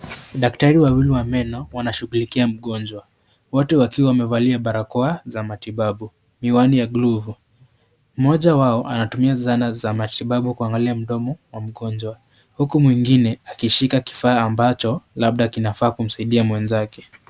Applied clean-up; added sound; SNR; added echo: none; Thump, thud; 17 dB; none.